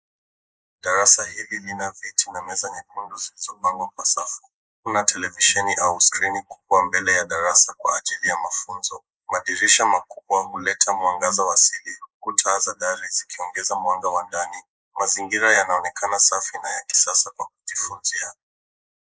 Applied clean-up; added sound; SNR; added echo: neural mask model Resemble Enhance denoiser.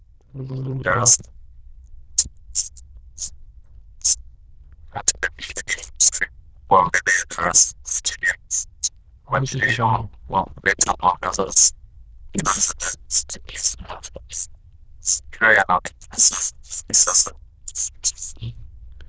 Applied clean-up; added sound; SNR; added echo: neural diffusion model UNIVERSE++.